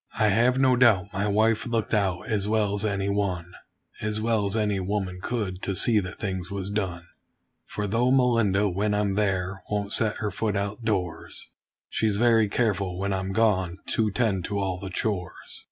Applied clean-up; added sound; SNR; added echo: none; none; none; none.